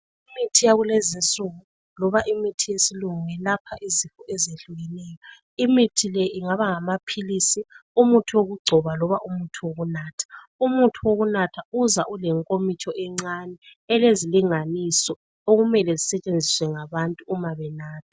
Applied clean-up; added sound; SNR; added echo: none; none; none; none.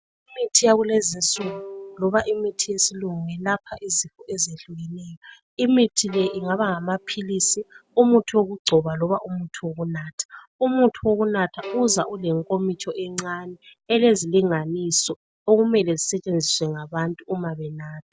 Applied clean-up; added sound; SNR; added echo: none; Bowed string instrument; 17 dB; none.